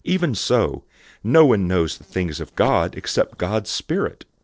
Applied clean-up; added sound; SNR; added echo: neural separator model SepFormer DNS4.